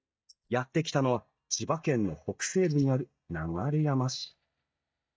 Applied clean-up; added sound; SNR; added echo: neural mask model DeepFilterNet 3.